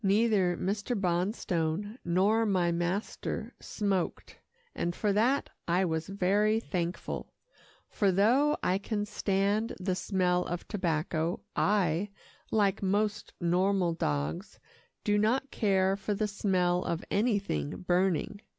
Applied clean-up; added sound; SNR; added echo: none; none; none; none.